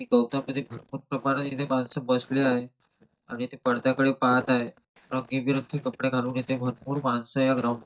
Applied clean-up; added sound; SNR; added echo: neural mask model DeepFilterNet 3.